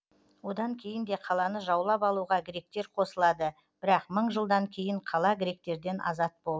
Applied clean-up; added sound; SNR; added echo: none; none; none; none.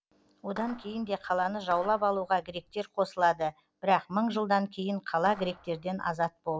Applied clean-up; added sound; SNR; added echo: none; Clapping; 19 dB; none.